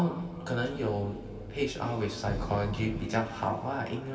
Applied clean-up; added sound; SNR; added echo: none; Thunder / Rain; 10 dB; reverberation time 2.4 s.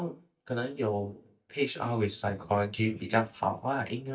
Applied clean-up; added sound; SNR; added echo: neural mask model DeepFilterNet 3.